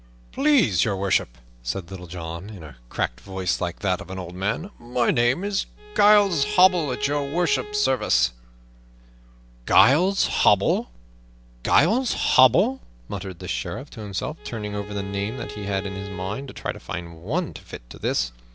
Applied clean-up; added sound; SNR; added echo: none; Bowed string instrument; 14 dB; none.